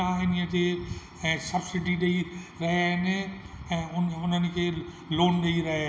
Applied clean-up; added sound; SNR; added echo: none; none; none; none.